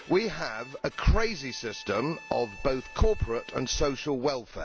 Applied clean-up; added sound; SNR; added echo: none; Bowed string instrument; 20 dB; none.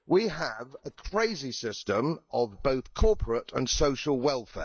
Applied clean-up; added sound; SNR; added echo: neural mask model DeepFilterNet 3.